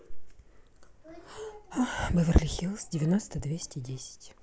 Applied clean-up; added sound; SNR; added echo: none; none; none; none.